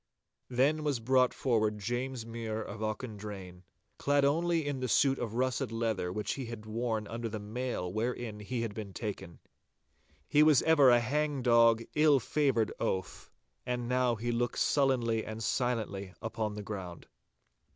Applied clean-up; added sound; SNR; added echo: none; none; none; none.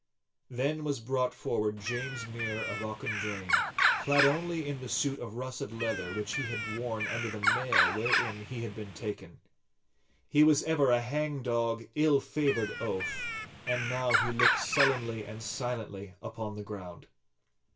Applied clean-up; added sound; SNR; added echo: none; Bird; 0 dB; reverberation time 0.2 s.